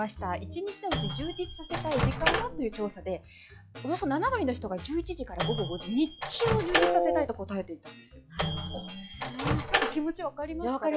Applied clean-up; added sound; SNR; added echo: classical method log-MMSE.